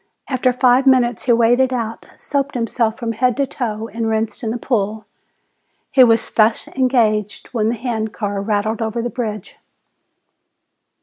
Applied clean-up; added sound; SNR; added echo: none; none; none; none.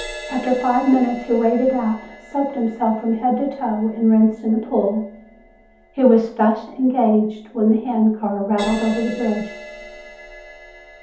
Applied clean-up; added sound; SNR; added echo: none; Crash cymbal; 18 dB; reverberation time 0.6 s.